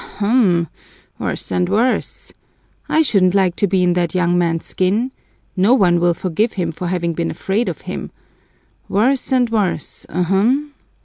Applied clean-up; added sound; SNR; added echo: none; none; none; none.